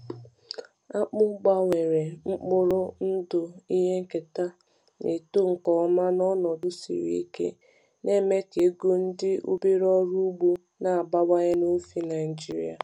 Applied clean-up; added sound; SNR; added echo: none; none; none; none.